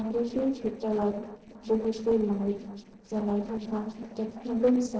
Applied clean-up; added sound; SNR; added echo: neural separator model SepFormer DNS4.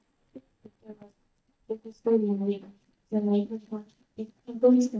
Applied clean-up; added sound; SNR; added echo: neural mask model DeepFilterNet 3.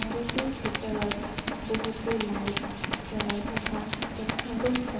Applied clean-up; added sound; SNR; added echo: none; Tools; -3 dB; reverberation time 2.3 s.